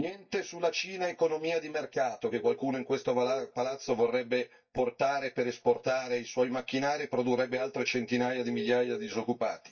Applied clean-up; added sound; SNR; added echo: neural mask model DeepFilterNet 3.